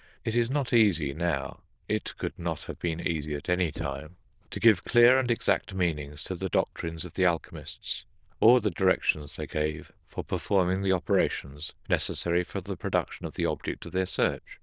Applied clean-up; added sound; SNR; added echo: neural diffusion model UNIVERSE++.